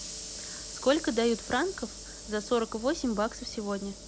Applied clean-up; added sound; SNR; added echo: none; Sliding door / Hiss; 12 dB; none.